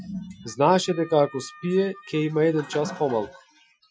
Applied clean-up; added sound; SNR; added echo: classical method Wiener filter.